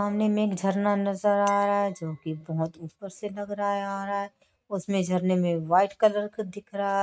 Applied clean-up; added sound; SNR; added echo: neural mask model RNNoise.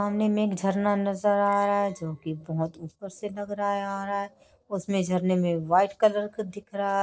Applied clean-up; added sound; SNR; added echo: neural separator model SepFormer DNS4.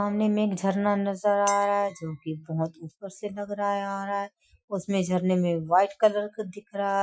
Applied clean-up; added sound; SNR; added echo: classical method Wiener filter.